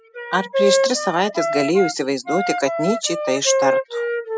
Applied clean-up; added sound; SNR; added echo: classical method spectral subtraction.